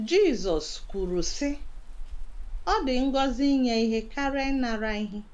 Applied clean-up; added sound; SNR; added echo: none; Rain; 7 dB; none.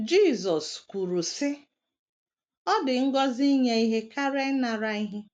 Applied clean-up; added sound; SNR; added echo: none; none; none; none.